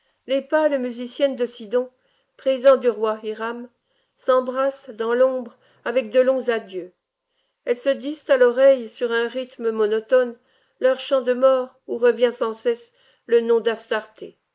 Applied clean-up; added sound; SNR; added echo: neural mask model Resemble Enhance denoiser.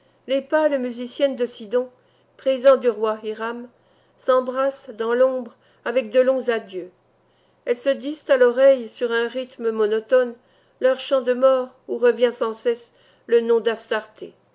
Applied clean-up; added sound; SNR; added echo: none; none; none; none.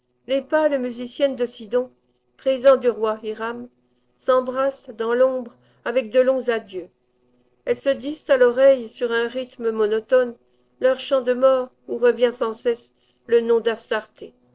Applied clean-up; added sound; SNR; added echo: neural separator model SepFormer DNS4.